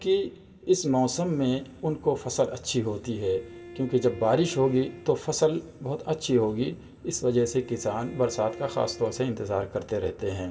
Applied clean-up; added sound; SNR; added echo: none; Bowed string instrument; 17 dB; reverberation time 1.7 s.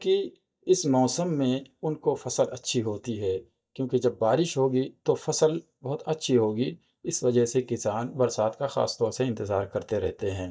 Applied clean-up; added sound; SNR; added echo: neural mask model DeepFilterNet 3.